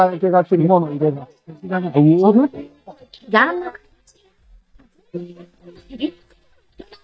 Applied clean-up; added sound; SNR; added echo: neural mask model DeepFilterNet 3.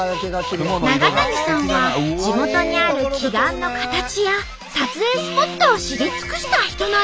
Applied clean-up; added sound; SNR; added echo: none; Electric guitar / Strum; 14 dB; none.